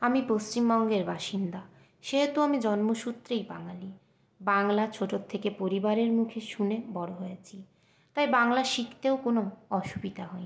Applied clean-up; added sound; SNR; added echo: none; none; none; none.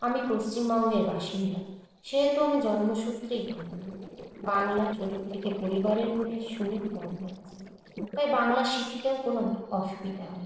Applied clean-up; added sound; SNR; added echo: neural separator model SepFormer DNS4.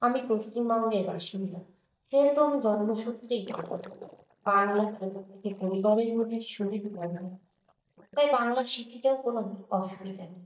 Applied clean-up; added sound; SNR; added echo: neural mask model DeepFilterNet 3.